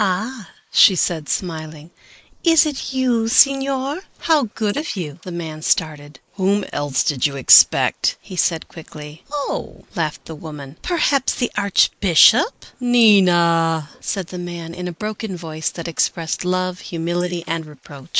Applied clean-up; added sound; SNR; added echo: neural mask model Resemble Enhance denoiser.